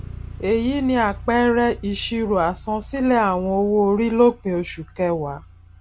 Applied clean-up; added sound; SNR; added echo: none; Bass guitar; 17 dB; none.